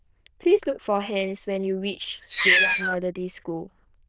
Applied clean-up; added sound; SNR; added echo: neural diffusion model UNIVERSE++.